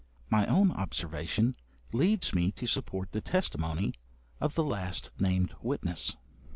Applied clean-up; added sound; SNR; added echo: none; none; none; none.